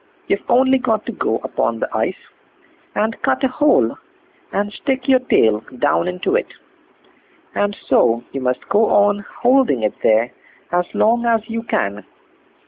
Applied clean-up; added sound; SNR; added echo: none; none; none; none.